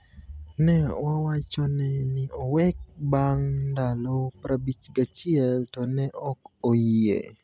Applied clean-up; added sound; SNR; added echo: none; none; none; none.